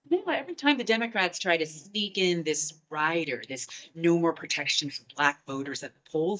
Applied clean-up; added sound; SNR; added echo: neural mask model DeepFilterNet 3.